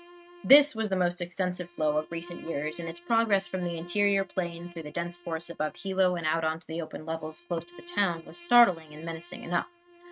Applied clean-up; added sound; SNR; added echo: neural mask model RNNoise.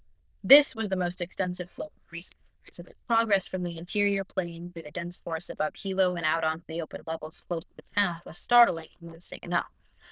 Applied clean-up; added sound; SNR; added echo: neural diffusion model UNIVERSE++.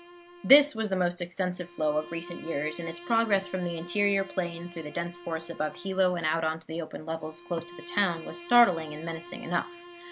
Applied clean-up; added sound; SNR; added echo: none; Bowed string instrument; 17 dB; none.